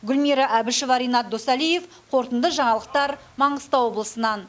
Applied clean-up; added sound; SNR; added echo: none; none; none; none.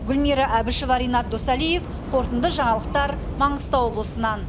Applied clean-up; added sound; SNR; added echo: none; Subway, metro, underground / Train; 6 dB; none.